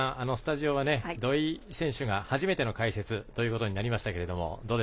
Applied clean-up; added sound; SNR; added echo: none; none; none; none.